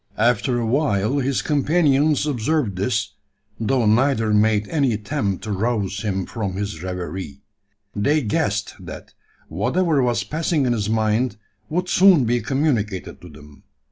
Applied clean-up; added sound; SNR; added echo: none; none; none; none.